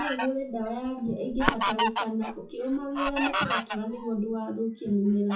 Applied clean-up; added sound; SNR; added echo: classical method WPE with log-MMSE.